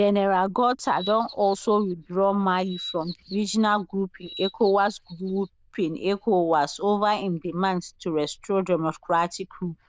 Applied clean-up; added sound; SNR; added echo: neural diffusion model UNIVERSE++.